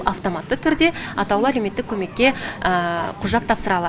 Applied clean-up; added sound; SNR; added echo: none; none; none; none.